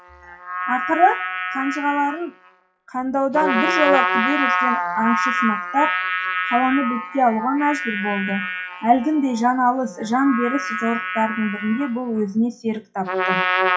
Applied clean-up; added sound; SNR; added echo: classical method WPE with log-MMSE.